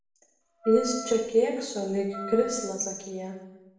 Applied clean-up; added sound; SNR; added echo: none; Wind instrument, woodwind instrument; 13 dB; reverberation time 0.8 s.